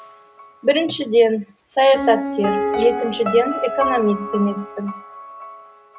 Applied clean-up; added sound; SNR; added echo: none; Piano; 7 dB; none.